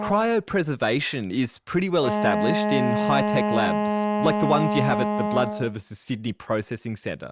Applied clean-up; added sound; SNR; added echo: none; Wind instrument, woodwind instrument; 1 dB; none.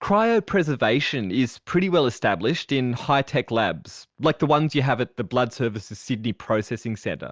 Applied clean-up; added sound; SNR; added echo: none; none; none; none.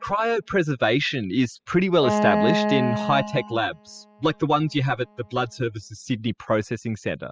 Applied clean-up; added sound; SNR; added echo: classical method spectral subtraction.